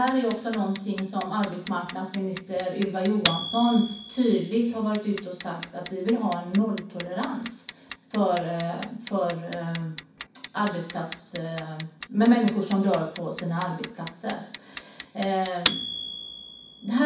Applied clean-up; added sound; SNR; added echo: none; Clock; 11 dB; reverberation time 0.6 s.